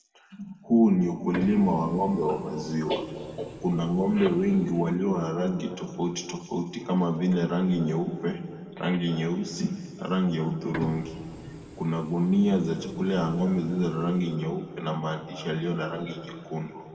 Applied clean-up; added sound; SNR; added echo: none; Printer; 16 dB; reverberation time 2.3 s.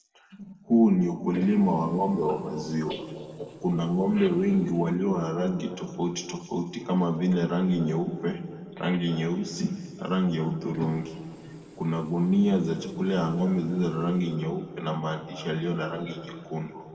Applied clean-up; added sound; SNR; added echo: neural separator model SepFormer DNS4.